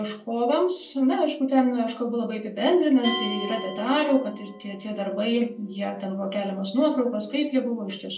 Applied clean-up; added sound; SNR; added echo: none; Glass; 6 dB; reverberation time 0.2 s.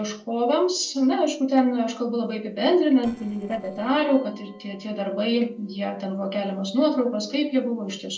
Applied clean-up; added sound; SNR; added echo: neural separator model SepFormer DNS4.